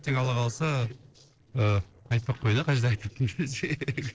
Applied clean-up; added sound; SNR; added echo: neural separator model SepFormer DNS4.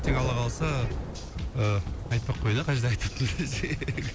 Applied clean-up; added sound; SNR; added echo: none; Thunder; 7 dB; none.